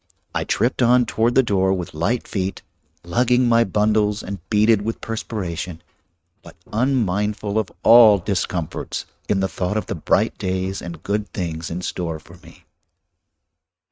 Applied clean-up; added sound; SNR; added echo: neural mask model RNNoise.